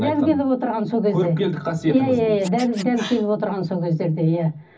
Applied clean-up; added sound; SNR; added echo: none; Scratching (performance technique); 20 dB; reverberation time 0.4 s.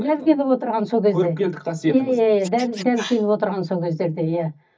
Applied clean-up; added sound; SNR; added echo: neural mask model DeepFilterNet 3.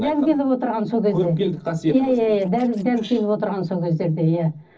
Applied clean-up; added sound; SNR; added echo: neural separator model SepFormer DNS4.